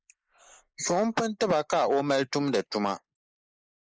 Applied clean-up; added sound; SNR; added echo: neural mask model Resemble Enhance denoiser.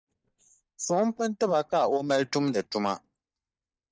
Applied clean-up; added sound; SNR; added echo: neural mask model DeepFilterNet 3.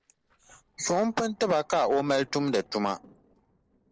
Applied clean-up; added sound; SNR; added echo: neural separator model SepFormer DNS4.